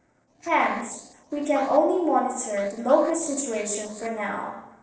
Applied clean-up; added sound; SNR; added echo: neural separator model SepFormer DNS4.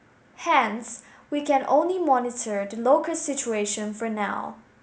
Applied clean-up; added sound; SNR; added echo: none; none; none; none.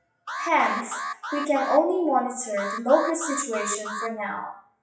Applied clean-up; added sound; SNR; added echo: classical method WPE with log-MMSE.